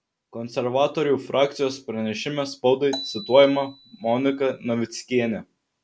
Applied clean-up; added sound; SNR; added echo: none; Marimba, xylophone; 16 dB; none.